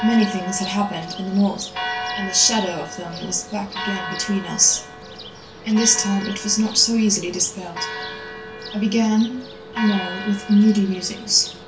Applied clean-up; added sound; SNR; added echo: none; Church bell; 10 dB; reverberation time 0.3 s.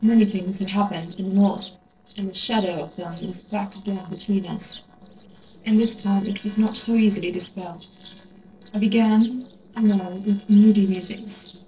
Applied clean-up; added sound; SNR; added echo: neural separator model SepFormer DNS4.